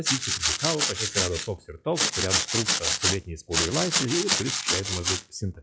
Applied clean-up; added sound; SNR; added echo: classical method log-MMSE.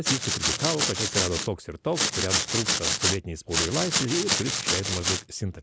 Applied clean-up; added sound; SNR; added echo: none; Domestic sounds, home sounds; -3 dB; none.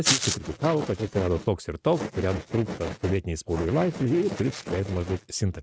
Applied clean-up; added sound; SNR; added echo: neural mask model RNNoise.